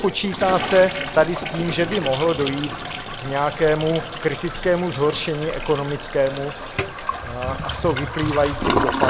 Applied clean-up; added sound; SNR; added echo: none; Toilet flush; 5 dB; none.